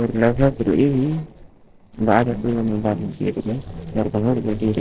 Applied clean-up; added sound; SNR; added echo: neural separator model SepFormer DNS4.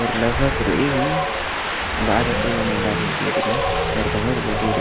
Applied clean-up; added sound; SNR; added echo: none; Wind; -2 dB; none.